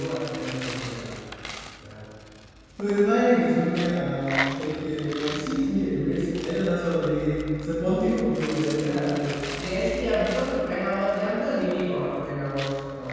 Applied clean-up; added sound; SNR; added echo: none; Coin (dropping); 13 dB; reverberation time 2.1 s.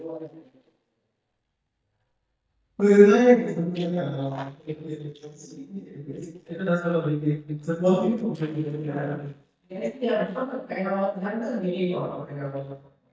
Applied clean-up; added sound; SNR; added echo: neural mask model DeepFilterNet 3.